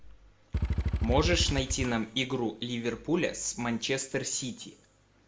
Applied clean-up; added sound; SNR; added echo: none; Motorcycle / Engine; 0 dB; reverberation time 0.5 s.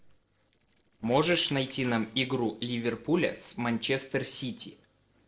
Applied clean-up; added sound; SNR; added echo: neural separator model SepFormer DNS4.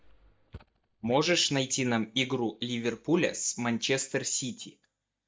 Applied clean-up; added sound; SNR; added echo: neural mask model DeepFilterNet 3.